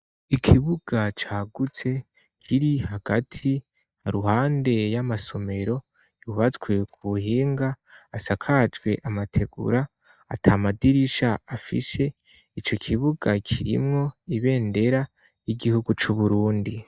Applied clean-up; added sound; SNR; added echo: neural mask model DeepFilterNet 3.